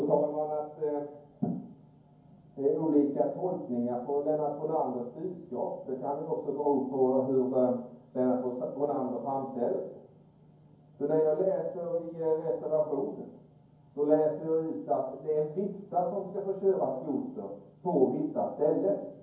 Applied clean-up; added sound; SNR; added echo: none; none; none; reverberation time 0.9 s.